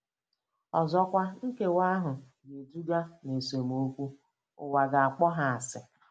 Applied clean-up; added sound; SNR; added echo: none; none; none; none.